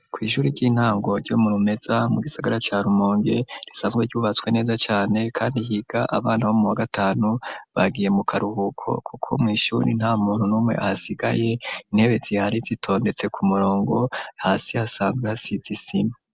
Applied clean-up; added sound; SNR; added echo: none; none; none; none.